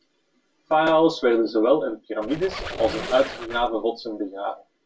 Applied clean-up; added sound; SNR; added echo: none; Squeak; 11 dB; reverberation time 0.2 s.